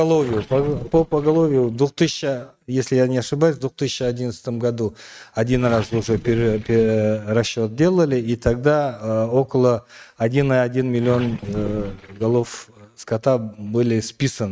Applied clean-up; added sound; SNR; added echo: neural mask model RNNoise.